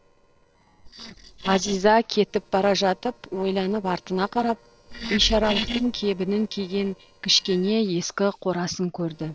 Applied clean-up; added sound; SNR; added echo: neural separator model SepFormer DNS4.